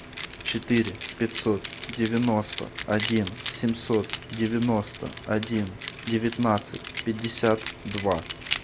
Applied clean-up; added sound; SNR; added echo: none; Keys jangling; 7 dB; none.